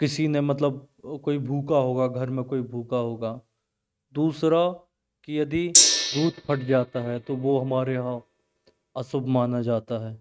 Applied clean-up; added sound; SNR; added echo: neural mask model RNNoise.